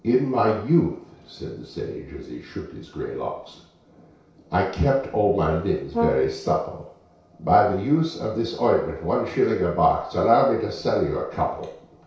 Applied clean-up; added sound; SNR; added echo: none; Brass instrument; 6 dB; reverberation time 0.6 s.